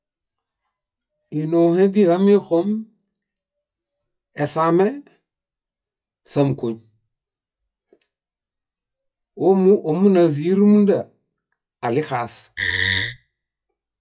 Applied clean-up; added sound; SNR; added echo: classical method log-MMSE.